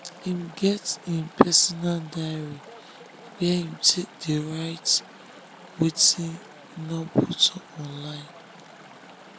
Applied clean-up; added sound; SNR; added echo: none; Chatter / Stream; 19 dB; none.